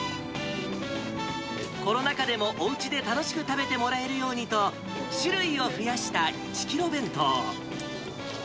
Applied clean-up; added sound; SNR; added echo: none; Bowed string instrument; 12 dB; none.